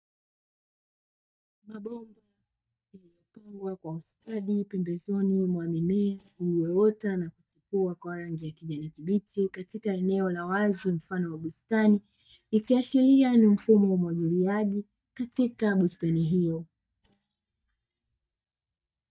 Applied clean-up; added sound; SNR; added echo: neural mask model DeepFilterNet 3.